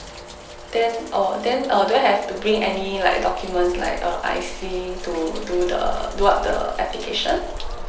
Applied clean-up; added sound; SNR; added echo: none; Thunder; 9 dB; none.